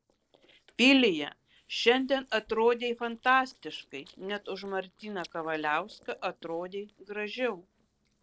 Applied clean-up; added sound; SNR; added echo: neural separator model SepFormer DNS4.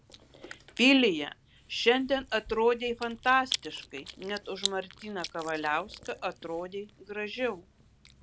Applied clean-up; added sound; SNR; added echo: none; Chewing, mastication; 14 dB; none.